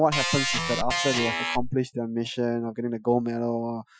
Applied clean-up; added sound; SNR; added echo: classical method Wiener filter.